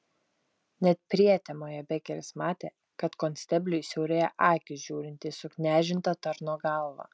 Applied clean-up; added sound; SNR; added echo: none; none; none; none.